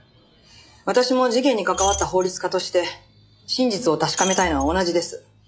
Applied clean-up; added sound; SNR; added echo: classical method log-MMSE.